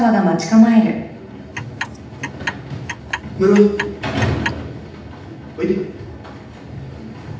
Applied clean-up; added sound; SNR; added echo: none; Clock; 11 dB; reverberation time 0.8 s.